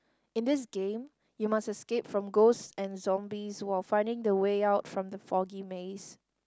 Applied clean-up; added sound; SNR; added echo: none; none; none; none.